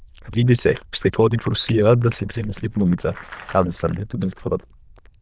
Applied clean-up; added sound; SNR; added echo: neural diffusion model UNIVERSE++.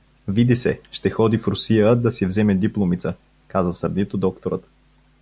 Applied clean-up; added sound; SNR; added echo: none; none; none; none.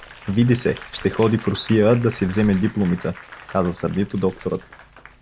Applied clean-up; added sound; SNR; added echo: none; Applause / Crowd + Hands; 19 dB; none.